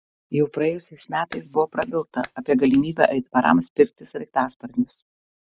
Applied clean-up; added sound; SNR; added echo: neural mask model RNNoise.